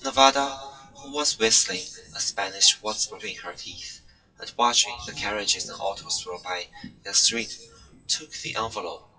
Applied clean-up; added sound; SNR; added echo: classical method WPE with log-MMSE.